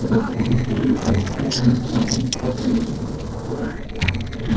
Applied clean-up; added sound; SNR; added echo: neural separator model SepFormer DNS4.